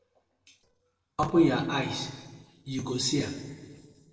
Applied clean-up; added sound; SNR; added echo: neural separator model SepFormer DNS4.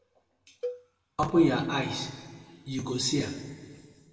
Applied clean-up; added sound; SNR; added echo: none; Cowbell; 13 dB; reverberation time 1.7 s.